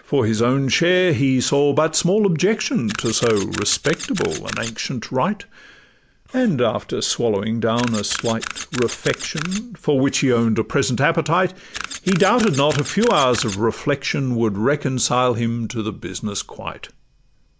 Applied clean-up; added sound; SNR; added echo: none; Camera; 13 dB; none.